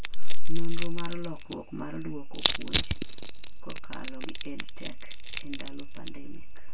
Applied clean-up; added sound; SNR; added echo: none; Crushing; 17 dB; reverberation time 0.1 s.